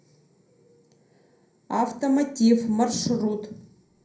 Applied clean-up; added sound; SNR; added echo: none; none; none; reverberation time 0.5 s.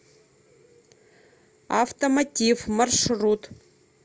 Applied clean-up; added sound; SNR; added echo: none; none; none; none.